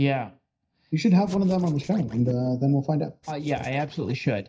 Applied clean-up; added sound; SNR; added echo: neural mask model DeepFilterNet 3.